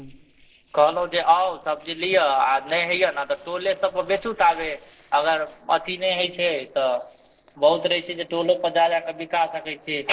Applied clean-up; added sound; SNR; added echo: neural separator model SepFormer DNS4.